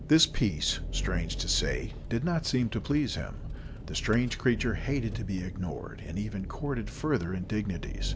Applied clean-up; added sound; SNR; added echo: none; Engine; 6 dB; none.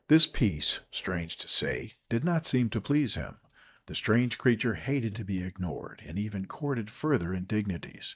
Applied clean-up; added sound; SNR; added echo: neural mask model DeepFilterNet 3.